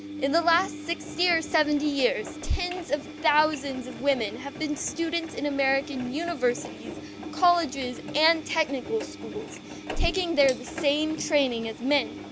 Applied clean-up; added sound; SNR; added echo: none; Engine; 12 dB; none.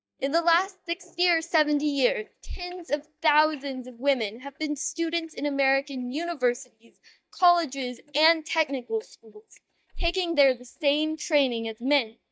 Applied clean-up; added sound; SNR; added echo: neural mask model DeepFilterNet 3.